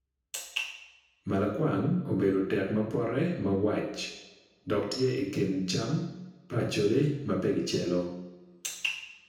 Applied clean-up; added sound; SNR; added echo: none; none; none; reverberation time 0.9 s.